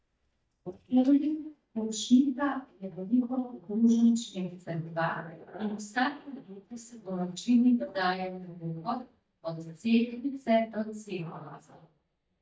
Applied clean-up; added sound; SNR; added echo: neural mask model DeepFilterNet 3.